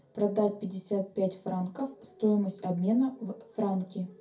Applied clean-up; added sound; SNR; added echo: none; none; none; reverberation time 0.3 s.